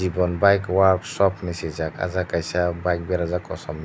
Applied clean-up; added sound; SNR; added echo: none; none; none; none.